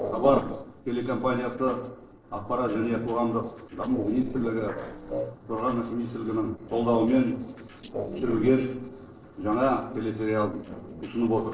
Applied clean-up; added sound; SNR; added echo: neural separator model SepFormer DNS4.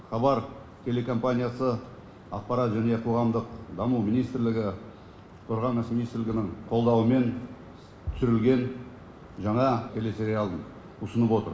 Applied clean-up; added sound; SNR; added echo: none; none; none; none.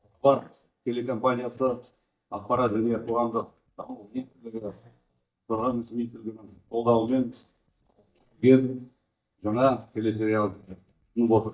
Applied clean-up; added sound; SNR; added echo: neural mask model DeepFilterNet 3.